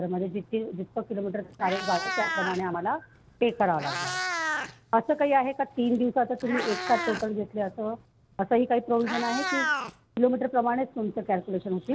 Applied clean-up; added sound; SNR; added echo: none; Meow; 8 dB; none.